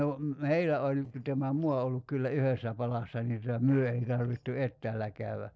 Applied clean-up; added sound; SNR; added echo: neural separator model SepFormer DNS4.